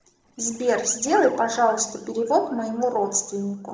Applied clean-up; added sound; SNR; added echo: neural separator model SepFormer DNS4.